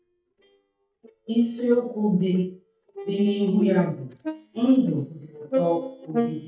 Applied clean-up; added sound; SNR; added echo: neural mask model DeepFilterNet 3.